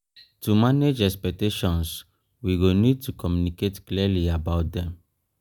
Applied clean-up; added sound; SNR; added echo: none; none; none; none.